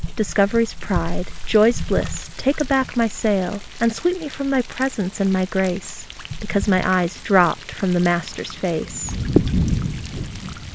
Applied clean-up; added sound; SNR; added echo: none; Thunder; 5 dB; none.